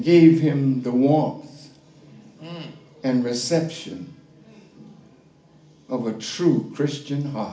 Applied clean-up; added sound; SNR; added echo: none; none; none; reverberation time 0.4 s.